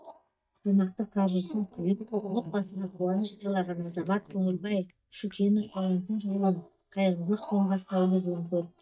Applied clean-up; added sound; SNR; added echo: neural mask model DeepFilterNet 3.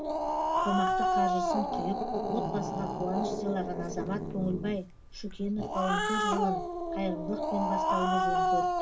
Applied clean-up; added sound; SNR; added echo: none; Growling; -4 dB; reverberation time 0.4 s.